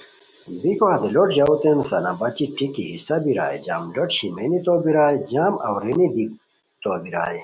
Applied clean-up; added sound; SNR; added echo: none; none; none; none.